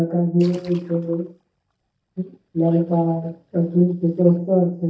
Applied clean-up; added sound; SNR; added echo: neural mask model DeepFilterNet 3.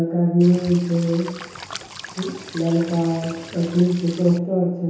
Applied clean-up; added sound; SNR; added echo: none; Cricket / Water; 17 dB; reverberation time 0.8 s.